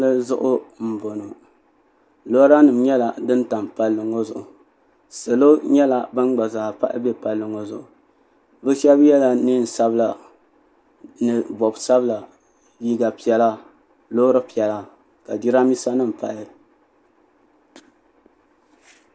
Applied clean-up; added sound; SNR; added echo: none; none; none; none.